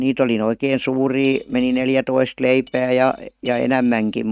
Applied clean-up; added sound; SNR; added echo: neural mask model RNNoise.